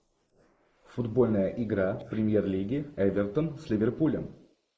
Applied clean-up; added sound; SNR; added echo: neural mask model Resemble Enhance denoiser.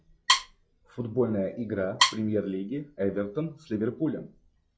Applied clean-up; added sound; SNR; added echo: classical method log-MMSE.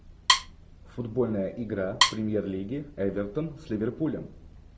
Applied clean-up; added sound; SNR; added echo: none; Wood; -3 dB; none.